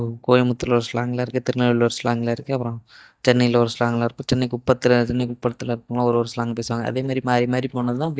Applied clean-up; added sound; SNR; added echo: neural mask model DeepFilterNet 3.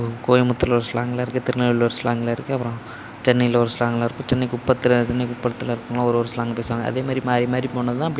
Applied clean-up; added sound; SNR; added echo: none; none; none; none.